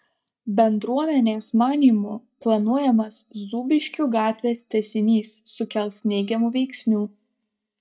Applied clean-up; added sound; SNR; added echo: neural mask model DeepFilterNet 3.